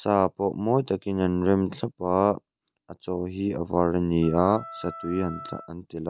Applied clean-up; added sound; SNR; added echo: none; Wind instrument, woodwind instrument; 16 dB; none.